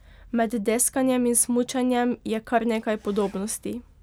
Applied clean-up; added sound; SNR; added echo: none; none; none; none.